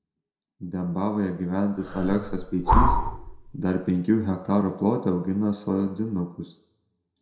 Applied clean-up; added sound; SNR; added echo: none; Breathing; -2 dB; reverberation time 0.5 s.